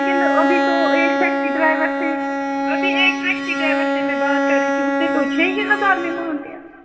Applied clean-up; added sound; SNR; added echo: none; Bowed string instrument; -2 dB; reverberation time 2.2 s.